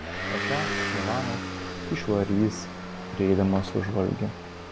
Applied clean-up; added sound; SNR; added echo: none; Motor vehicle (road) / Engine; 4 dB; none.